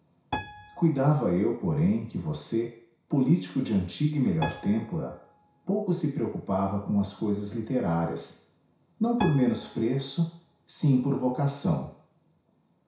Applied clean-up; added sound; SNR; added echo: none; Piano; 15 dB; reverberation time 0.6 s.